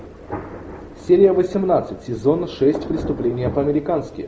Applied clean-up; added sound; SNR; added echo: none; Thunder; 14 dB; none.